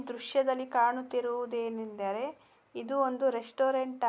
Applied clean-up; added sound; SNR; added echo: none; none; none; none.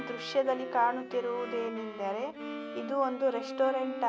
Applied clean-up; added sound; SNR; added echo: none; Wind instrument, woodwind instrument + Bowed string instrument; 9 dB; none.